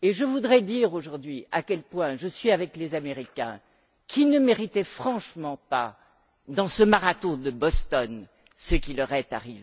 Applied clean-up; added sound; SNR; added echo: none; none; none; none.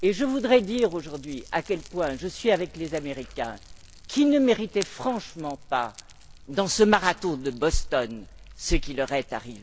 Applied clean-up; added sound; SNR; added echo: none; Fire; 19 dB; none.